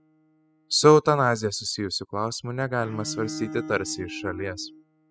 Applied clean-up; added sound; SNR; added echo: classical method spectral subtraction.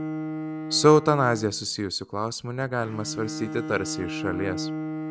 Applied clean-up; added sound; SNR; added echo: none; Bowed string instrument; 8 dB; none.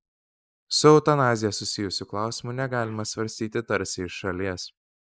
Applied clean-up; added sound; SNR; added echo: neural mask model Resemble Enhance denoiser.